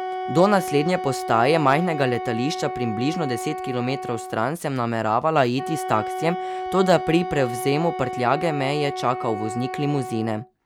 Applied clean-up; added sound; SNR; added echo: none; Wind instrument, woodwind instrument; 7 dB; none.